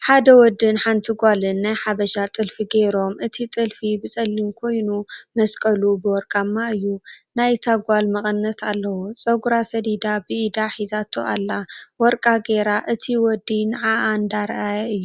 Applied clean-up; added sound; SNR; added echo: none; none; none; none.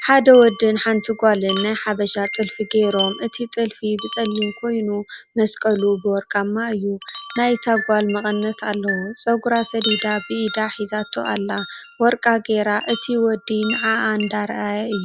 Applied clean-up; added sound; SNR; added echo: none; Wind chime; 13 dB; none.